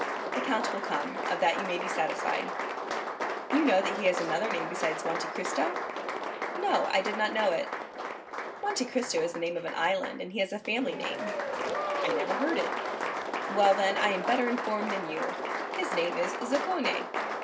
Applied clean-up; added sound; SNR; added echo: none; Applause; 2 dB; reverberation time 0.2 s.